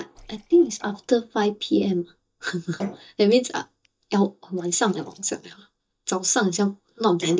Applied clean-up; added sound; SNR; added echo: neural mask model DeepFilterNet 3.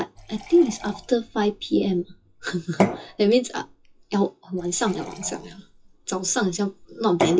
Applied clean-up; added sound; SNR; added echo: classical method WPE with log-MMSE.